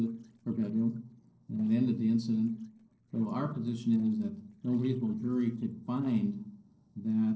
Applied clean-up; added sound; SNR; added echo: neural separator model SepFormer DNS4.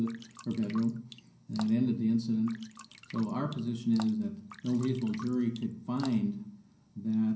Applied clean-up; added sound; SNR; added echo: none; Drip; 19 dB; reverberation time 0.6 s.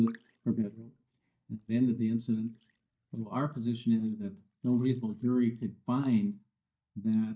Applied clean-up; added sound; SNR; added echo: neural mask model DeepFilterNet 3.